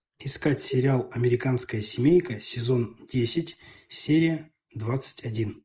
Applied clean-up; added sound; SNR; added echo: neural mask model Resemble Enhance denoiser.